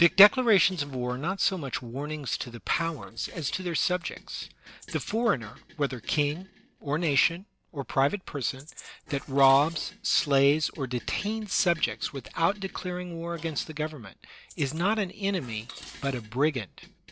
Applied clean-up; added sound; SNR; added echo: neural separator model SepFormer DNS4.